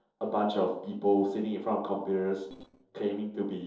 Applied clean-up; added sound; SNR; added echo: neural separator model SepFormer DNS4.